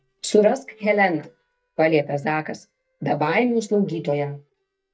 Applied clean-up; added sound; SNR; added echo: neural mask model DeepFilterNet 3.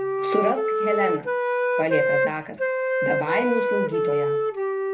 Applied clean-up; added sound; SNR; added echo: none; Wind instrument, woodwind instrument; -5 dB; reverberation time 0.3 s.